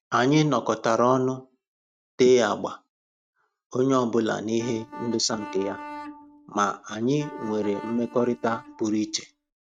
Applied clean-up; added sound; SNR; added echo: neural mask model RNNoise.